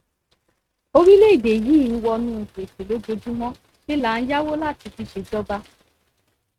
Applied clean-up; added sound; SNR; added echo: neural mask model RNNoise.